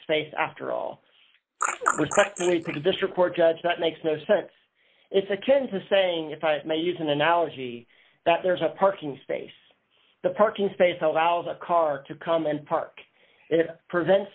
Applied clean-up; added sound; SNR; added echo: neural mask model Resemble Enhance denoiser.